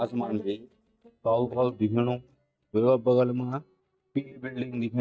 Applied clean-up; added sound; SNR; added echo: neural mask model DeepFilterNet 3.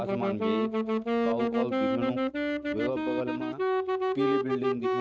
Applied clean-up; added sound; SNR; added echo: neural mask model RNNoise.